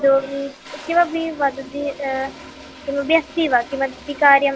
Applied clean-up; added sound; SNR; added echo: none; Toilet flush; 18 dB; none.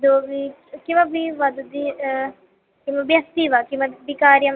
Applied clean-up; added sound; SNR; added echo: none; none; none; none.